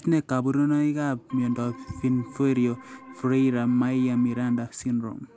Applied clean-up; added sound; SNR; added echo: none; Organ + Keys jangling; 19 dB; none.